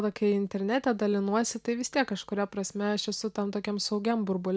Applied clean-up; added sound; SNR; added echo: none; none; none; none.